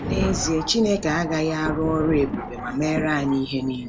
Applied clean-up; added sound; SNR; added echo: none; Thunder; 7 dB; none.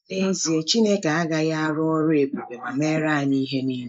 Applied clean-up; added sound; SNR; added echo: neural mask model Resemble Enhance denoiser.